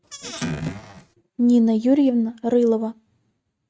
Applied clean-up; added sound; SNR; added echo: neural mask model RNNoise.